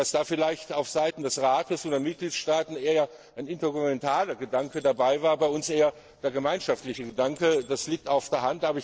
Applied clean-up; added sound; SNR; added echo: neural separator model SepFormer DNS4.